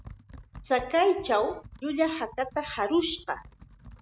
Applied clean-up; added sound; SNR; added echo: none; Computer keyboard; 20 dB; none.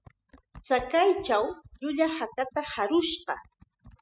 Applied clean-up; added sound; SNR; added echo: classical method spectral subtraction.